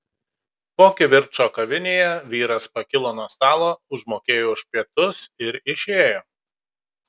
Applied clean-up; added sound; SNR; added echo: none; none; none; none.